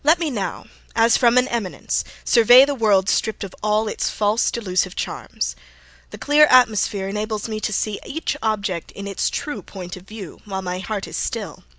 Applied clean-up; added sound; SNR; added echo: none; none; none; none.